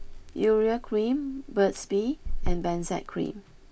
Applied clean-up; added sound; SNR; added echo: none; Crackle; 5 dB; none.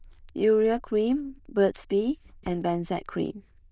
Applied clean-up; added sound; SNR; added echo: neural diffusion model UNIVERSE++.